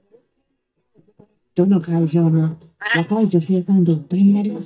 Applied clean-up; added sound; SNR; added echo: neural mask model DeepFilterNet 3.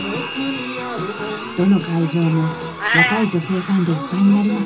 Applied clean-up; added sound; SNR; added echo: none; Meow; 8 dB; reverberation time 0.2 s.